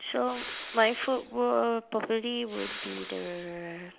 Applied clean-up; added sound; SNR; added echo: none; Respiratory sounds; 13 dB; none.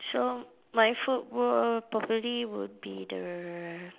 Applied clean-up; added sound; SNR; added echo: none; none; none; none.